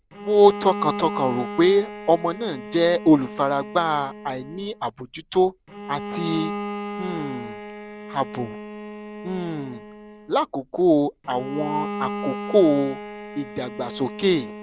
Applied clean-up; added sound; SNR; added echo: none; Bowed string instrument; 11 dB; none.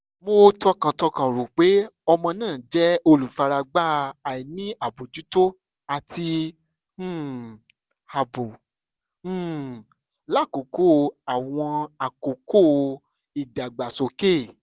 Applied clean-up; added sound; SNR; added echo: none; none; none; none.